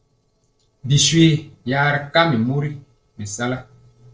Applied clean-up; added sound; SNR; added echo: neural separator model SepFormer DNS4.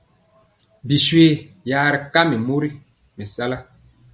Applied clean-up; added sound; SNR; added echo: none; none; none; none.